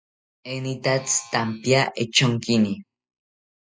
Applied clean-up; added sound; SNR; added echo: classical method spectral subtraction.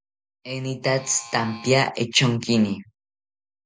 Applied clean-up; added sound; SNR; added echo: none; Alarm; 18 dB; none.